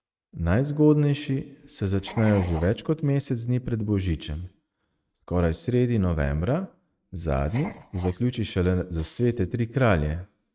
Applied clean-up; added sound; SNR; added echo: neural mask model RNNoise.